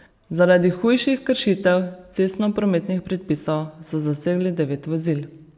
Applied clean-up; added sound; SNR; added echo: none; none; none; none.